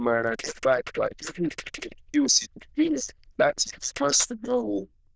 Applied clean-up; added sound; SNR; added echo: neural diffusion model UNIVERSE++.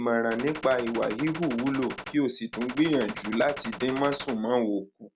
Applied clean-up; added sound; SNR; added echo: none; Gunshot, gunfire; 12 dB; none.